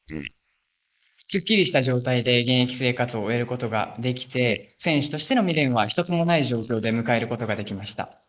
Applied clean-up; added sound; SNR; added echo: neural mask model Resemble Enhance denoiser.